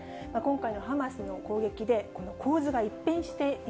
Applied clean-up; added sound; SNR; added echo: none; none; none; none.